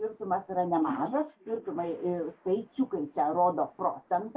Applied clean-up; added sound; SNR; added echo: neural mask model Resemble Enhance denoiser.